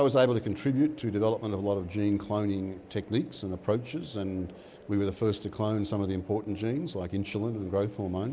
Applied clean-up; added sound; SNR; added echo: none; none; none; none.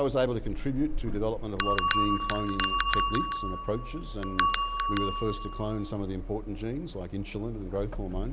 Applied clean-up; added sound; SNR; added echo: none; Bell; -1 dB; none.